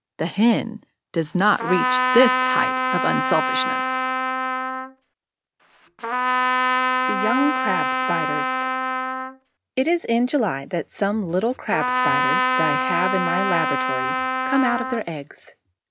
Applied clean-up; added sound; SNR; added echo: none; Trumpet; -2 dB; none.